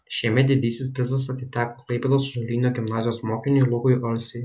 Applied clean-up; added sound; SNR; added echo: none; none; none; none.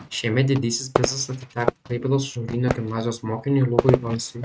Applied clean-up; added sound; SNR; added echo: neural mask model RNNoise.